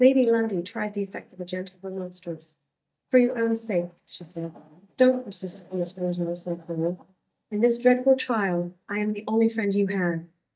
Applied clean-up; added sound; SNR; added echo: neural mask model DeepFilterNet 3.